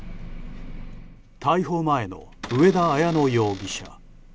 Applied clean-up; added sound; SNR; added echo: none; Cupboard open or close / Door; 14 dB; none.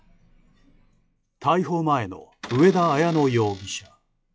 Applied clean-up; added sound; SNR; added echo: classical method log-MMSE.